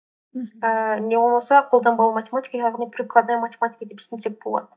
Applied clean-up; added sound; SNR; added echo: neural mask model DeepFilterNet 3.